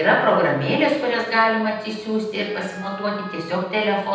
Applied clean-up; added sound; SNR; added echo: none; Wind instrument, woodwind instrument; 17 dB; reverberation time 0.8 s.